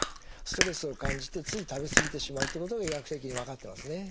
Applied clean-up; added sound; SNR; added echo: none; Chewing, mastication; -2 dB; none.